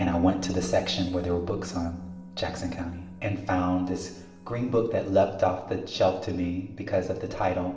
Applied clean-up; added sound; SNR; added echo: none; Musical instrument; 14 dB; reverberation time 1.0 s.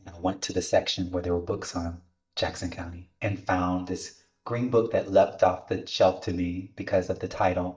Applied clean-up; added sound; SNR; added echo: neural mask model DeepFilterNet 3.